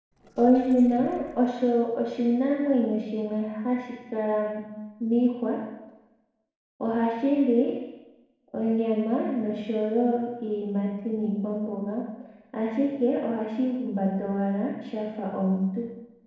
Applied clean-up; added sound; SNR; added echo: neural separator model SepFormer DNS4.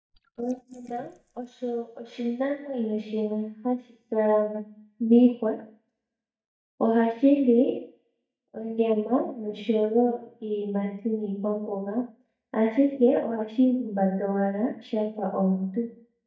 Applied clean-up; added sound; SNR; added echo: neural mask model DeepFilterNet 3.